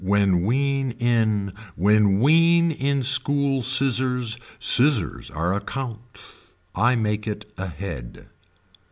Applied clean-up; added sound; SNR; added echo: none; none; none; none.